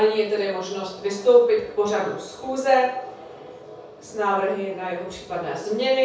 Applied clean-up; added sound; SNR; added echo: none; none; none; reverberation time 0.6 s.